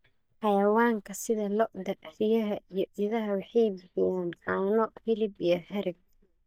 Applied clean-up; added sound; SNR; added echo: neural mask model DeepFilterNet 3.